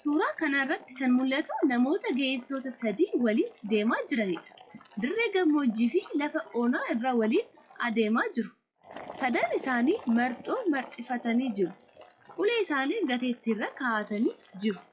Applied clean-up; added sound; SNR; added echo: classical method log-MMSE.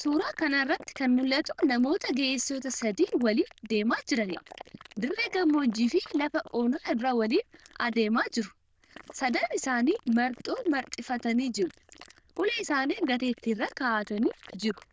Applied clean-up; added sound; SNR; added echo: neural diffusion model UNIVERSE++.